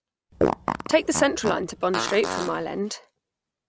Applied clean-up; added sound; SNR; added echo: none; Fart; 3 dB; none.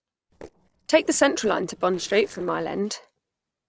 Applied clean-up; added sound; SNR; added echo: neural separator model SepFormer DNS4.